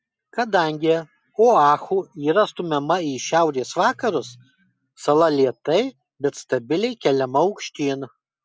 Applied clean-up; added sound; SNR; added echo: none; none; none; none.